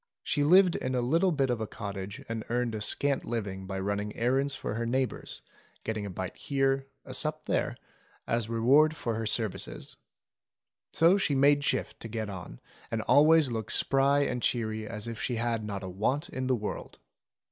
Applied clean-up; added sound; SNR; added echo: none; none; none; none.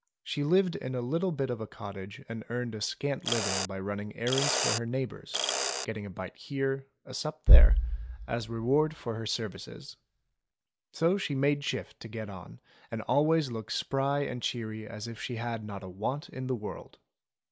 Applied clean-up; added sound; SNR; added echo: none; Mechanisms + Bass drum; -1 dB; none.